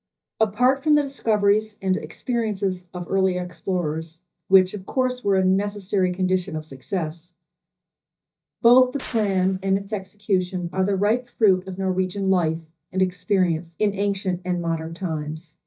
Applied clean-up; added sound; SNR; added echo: neural mask model DeepFilterNet 3.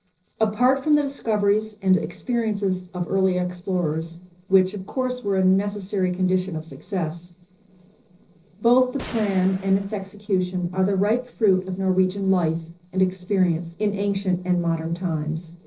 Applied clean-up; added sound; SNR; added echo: neural separator model SepFormer DNS4.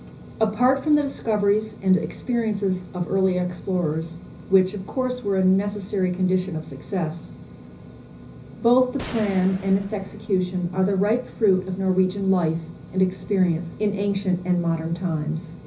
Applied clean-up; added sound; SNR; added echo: none; Gunshot, gunfire; 16 dB; reverberation time 0.5 s.